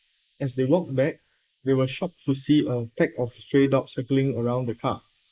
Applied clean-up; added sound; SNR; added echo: neural mask model Resemble Enhance denoiser.